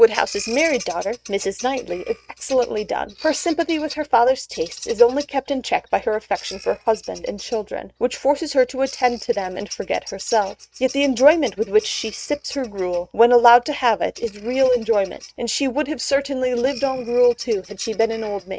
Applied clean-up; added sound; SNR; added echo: neural mask model RNNoise.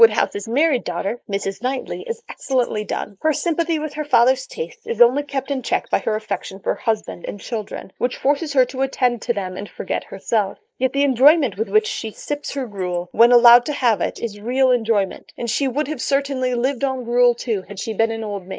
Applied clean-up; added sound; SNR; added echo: neural mask model Resemble Enhance denoiser.